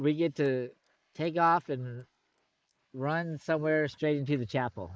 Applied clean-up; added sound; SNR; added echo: neural mask model Resemble Enhance denoiser.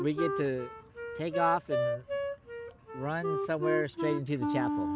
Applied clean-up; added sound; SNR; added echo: none; Wind instrument, woodwind instrument; 0 dB; none.